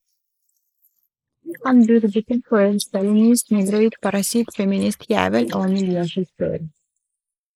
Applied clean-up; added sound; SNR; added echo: neural mask model Resemble Enhance denoiser.